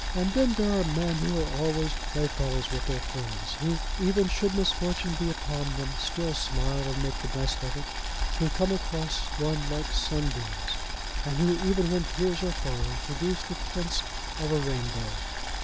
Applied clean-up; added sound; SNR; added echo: none; Boiling; 1 dB; none.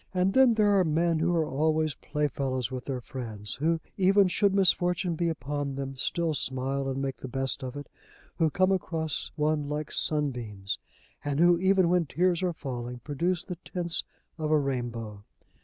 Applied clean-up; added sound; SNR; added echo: none; none; none; none.